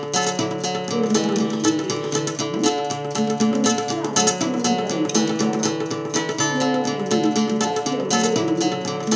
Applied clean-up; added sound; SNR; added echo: none; Acoustic guitar; -5 dB; reverberation time 0.8 s.